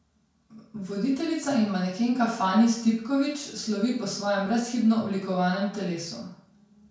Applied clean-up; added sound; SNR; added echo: none; none; none; reverberation time 0.5 s.